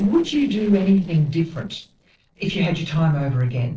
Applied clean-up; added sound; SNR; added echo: neural separator model SepFormer DNS4.